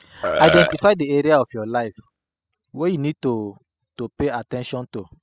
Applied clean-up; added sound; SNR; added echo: classical method spectral subtraction.